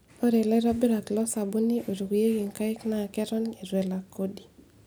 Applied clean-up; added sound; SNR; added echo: none; none; none; none.